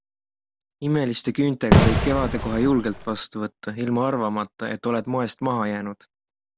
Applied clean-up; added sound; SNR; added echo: none; Fireworks; -4 dB; none.